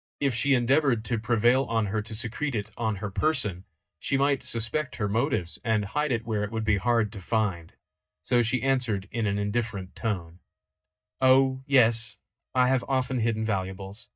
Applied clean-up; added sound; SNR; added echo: neural mask model DeepFilterNet 3.